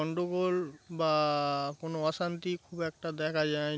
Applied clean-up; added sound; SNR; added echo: none; none; none; none.